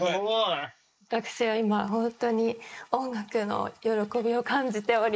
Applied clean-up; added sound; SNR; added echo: neural mask model Resemble Enhance denoiser.